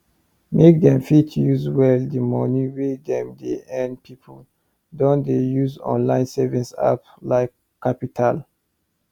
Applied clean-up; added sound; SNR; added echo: none; none; none; none.